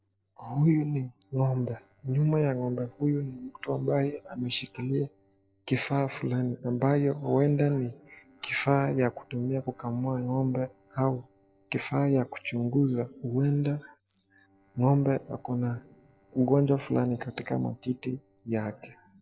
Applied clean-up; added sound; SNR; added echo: neural separator model SepFormer DNS4.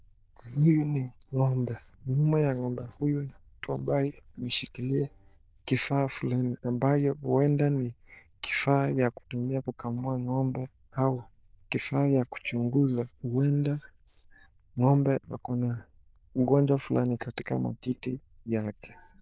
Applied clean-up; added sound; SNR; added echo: neural diffusion model UNIVERSE++.